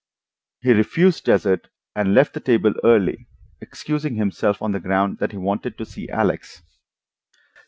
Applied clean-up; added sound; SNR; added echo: none; none; none; none.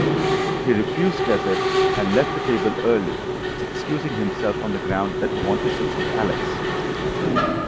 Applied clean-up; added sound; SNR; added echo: none; Mechanisms; -2 dB; none.